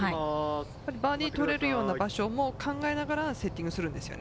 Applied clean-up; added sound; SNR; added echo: none; none; none; none.